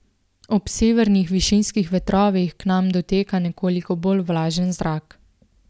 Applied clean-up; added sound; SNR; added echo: none; none; none; none.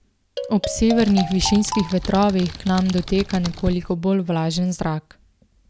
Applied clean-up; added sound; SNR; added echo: none; Computer keyboard + Marimba, xylophone; 9 dB; none.